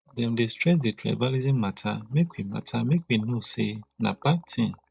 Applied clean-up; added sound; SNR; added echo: neural mask model DeepFilterNet 3.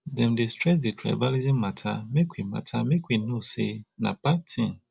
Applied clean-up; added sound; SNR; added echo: none; none; none; none.